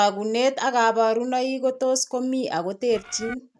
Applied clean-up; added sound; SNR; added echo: neural mask model RNNoise.